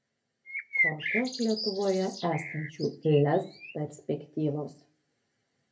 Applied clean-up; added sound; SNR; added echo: none; Bird; 4 dB; reverberation time 0.3 s.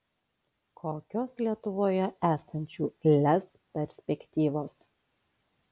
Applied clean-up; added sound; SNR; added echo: none; none; none; none.